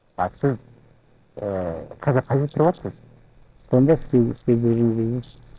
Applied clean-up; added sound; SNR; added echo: neural separator model SepFormer DNS4.